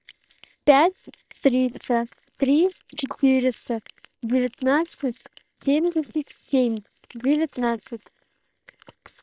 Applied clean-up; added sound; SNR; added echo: neural separator model SepFormer WHAM!.